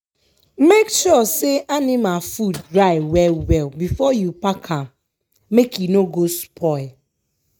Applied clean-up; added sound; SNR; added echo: neural mask model RNNoise.